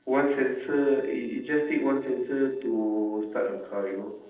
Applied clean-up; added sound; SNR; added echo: neural separator model SepFormer DNS4.